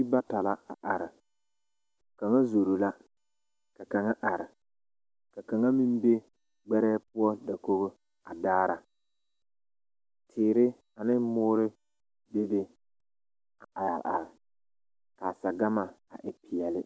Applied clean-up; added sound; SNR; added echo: none; none; none; none.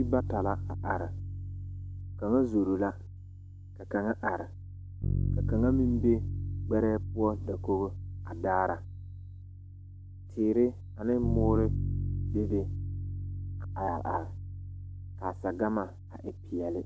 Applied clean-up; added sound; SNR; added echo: none; Bass guitar; 3 dB; none.